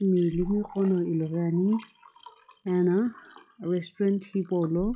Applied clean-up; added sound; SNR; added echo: classical method log-MMSE.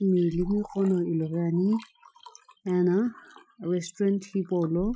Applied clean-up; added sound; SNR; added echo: classical method Wiener filter.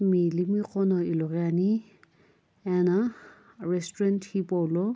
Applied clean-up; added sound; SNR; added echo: none; none; none; none.